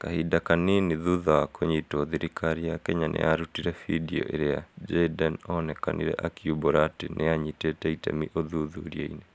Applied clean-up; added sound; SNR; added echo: none; none; none; none.